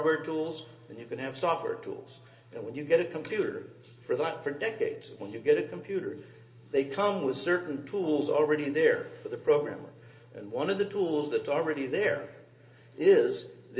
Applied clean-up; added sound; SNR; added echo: none; none; none; reverberation time 2.8 s.